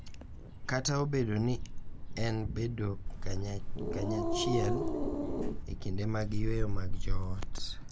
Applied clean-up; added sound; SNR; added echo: none; Growling + Thunder; -3 dB; none.